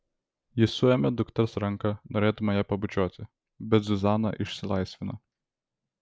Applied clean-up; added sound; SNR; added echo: none; none; none; none.